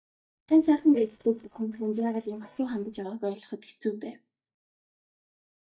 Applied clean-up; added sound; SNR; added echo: neural mask model DeepFilterNet 3.